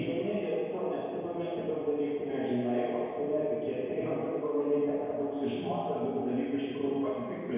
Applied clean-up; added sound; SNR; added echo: none; none; none; reverberation time 1.9 s.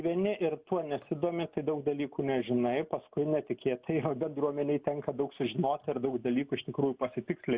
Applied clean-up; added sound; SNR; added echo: none; none; none; none.